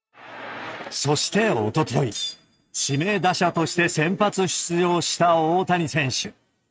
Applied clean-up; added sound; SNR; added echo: neural mask model RNNoise.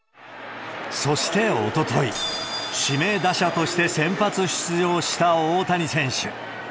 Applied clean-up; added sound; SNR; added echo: none; Subway, metro, underground; 11 dB; none.